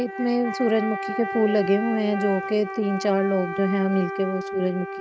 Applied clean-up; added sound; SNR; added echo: neural mask model RNNoise.